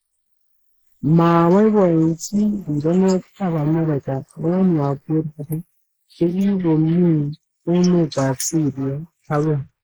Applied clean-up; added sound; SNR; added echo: neural mask model Resemble Enhance denoiser.